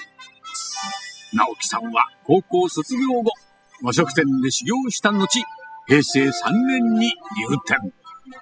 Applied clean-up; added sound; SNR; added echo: classical method spectral subtraction.